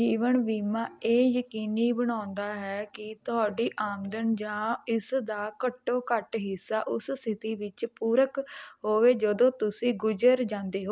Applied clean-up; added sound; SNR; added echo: none; none; none; none.